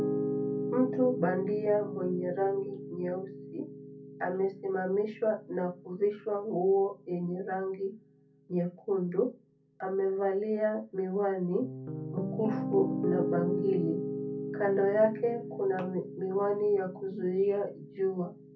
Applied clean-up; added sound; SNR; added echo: none; Piano; 7 dB; reverberation time 0.3 s.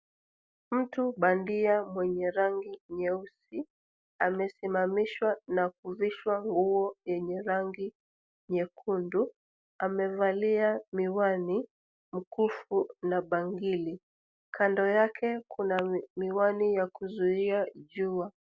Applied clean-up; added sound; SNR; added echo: none; none; none; none.